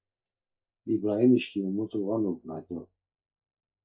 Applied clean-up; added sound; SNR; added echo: neural mask model DeepFilterNet 3.